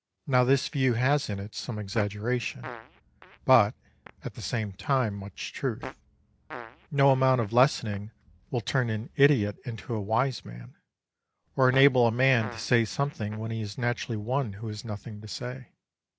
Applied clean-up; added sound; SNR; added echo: none; Fart; 19 dB; none.